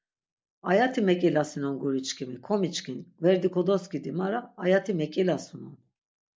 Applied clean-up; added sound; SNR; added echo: none; none; none; none.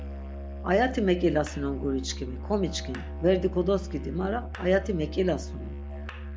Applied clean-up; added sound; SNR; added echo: none; Musical instrument; 8 dB; none.